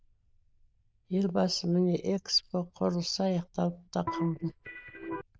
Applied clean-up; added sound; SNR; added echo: neural diffusion model UNIVERSE++.